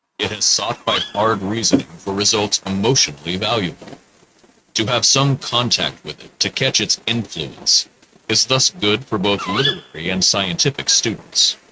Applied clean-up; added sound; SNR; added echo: neural mask model RNNoise.